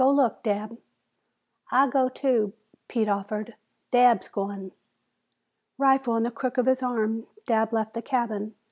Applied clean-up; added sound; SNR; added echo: none; none; none; none.